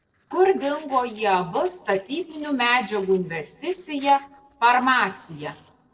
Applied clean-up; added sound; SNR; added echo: neural separator model SepFormer DNS4.